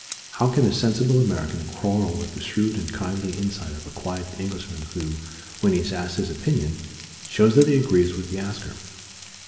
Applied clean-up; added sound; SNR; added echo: none; Frying (food); 17 dB; reverberation time 1.7 s.